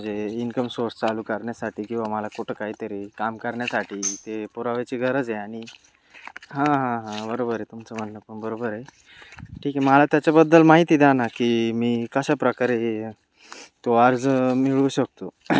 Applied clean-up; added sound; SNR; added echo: none; Tambourine; 13 dB; none.